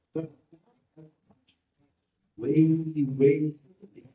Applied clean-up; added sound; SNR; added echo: neural mask model DeepFilterNet 3.